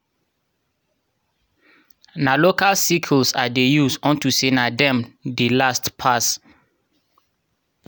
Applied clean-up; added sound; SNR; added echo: none; none; none; none.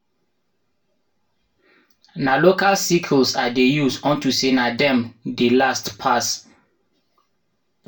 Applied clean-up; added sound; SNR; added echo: none; none; none; reverberation time 0.2 s.